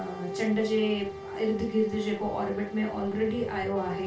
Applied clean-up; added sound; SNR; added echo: none; Brass instrument; 10 dB; reverberation time 0.2 s.